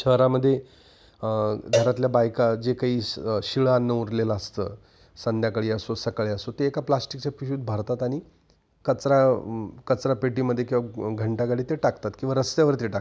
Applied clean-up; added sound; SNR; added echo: none; Cowbell; 7 dB; none.